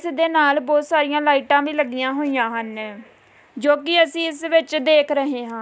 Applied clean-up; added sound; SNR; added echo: none; none; none; none.